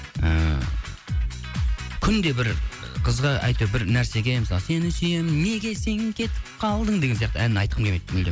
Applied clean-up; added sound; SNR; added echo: none; none; none; none.